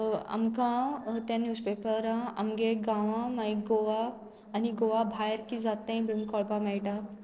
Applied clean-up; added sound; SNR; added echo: neural separator model SepFormer DNS4.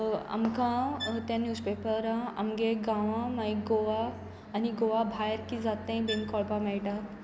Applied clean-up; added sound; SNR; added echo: none; Bowed string instrument + Bowed string instrument; 15 dB; none.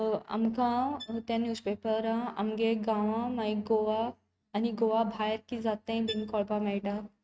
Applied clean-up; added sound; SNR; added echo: neural mask model RNNoise.